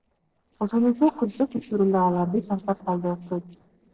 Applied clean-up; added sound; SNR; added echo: neural separator model SepFormer DNS4.